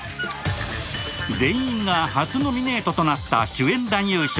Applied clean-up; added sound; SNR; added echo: none; Wind instrument, woodwind instrument; 16 dB; none.